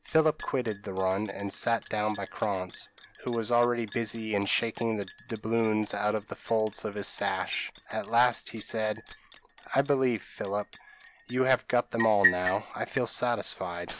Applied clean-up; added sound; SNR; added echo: none; Liquid; 10 dB; none.